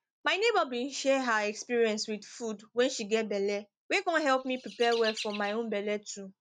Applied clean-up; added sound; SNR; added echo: neural mask model RNNoise.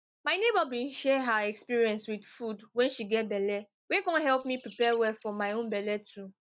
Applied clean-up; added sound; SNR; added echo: neural mask model DeepFilterNet 3.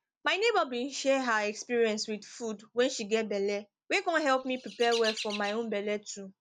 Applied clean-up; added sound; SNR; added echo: none; Chirp, tweet; 12 dB; none.